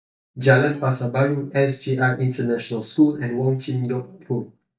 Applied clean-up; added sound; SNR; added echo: neural mask model DeepFilterNet 3.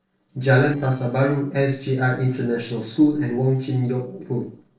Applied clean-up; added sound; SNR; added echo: neural separator model SepFormer DNS4.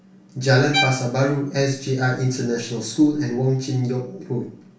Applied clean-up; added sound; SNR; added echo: none; Bowed string instrument; 6 dB; reverberation time 0.3 s.